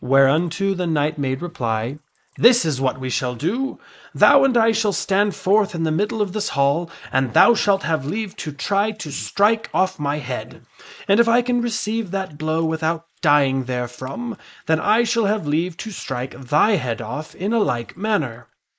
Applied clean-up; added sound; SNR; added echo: neural mask model Resemble Enhance denoiser.